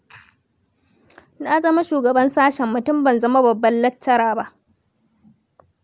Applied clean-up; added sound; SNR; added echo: none; none; none; none.